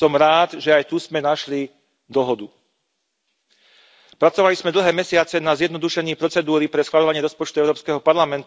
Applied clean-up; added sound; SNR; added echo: none; none; none; none.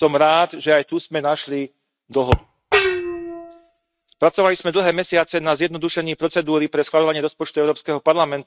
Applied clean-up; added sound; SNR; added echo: neural mask model RNNoise.